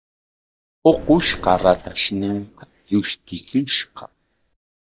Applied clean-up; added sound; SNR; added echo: neural mask model DeepFilterNet 3.